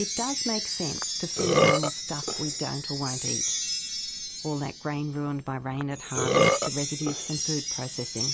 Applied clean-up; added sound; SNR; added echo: none; Wind chime + Burping, eructation; -4 dB; none.